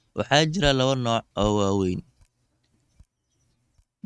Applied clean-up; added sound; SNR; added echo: neural mask model RNNoise.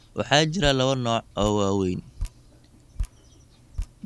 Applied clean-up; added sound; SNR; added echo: none; Drip; 11 dB; none.